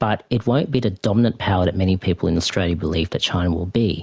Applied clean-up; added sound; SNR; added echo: none; none; none; none.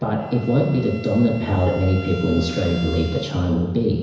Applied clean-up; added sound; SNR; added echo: none; Bowed string instrument; 18 dB; reverberation time 1.0 s.